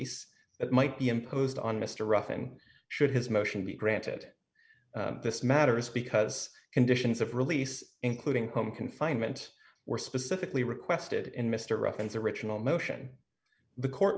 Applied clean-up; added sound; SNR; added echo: none; none; none; none.